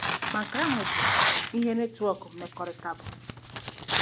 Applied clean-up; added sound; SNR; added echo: none; Tearing; -3 dB; none.